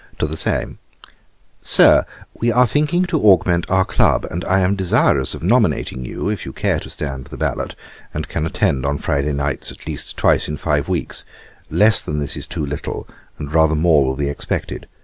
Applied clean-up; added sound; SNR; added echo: none; none; none; none.